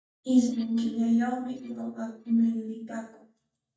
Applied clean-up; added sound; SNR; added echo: neural mask model DeepFilterNet 3.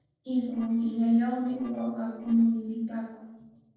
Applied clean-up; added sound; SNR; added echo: neural separator model SepFormer DNS4.